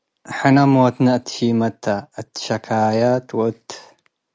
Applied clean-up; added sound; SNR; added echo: none; none; none; none.